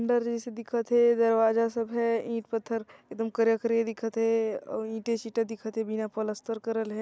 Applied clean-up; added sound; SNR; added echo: none; none; none; none.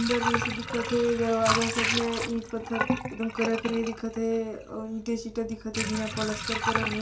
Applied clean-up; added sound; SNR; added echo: none; Sink (filling or washing) / Water; 2 dB; reverberation time 0.2 s.